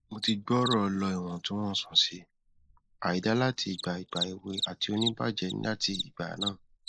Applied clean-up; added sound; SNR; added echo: neural mask model Resemble Enhance denoiser.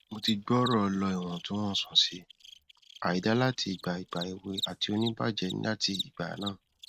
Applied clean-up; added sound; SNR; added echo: neural mask model RNNoise.